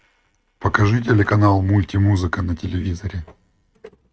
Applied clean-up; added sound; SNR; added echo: neural mask model RNNoise.